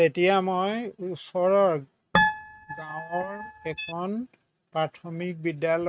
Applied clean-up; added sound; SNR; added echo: neural mask model RNNoise.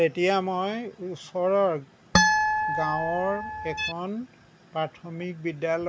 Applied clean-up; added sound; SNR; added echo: none; Harp; -3 dB; none.